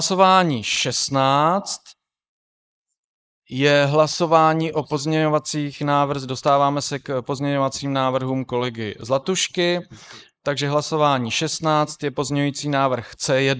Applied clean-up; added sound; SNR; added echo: neural mask model Resemble Enhance denoiser.